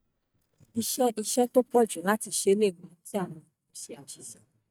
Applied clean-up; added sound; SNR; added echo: neural mask model DeepFilterNet 3.